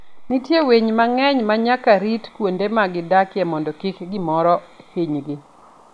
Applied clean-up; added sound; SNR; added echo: none; none; none; none.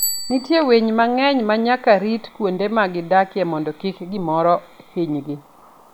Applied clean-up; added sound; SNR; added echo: none; Bicycle bell; 16 dB; none.